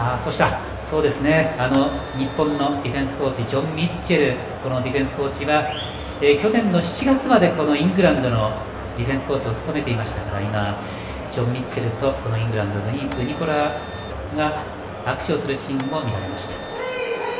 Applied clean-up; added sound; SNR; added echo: none; Printer; 18 dB; reverberation time 0.8 s.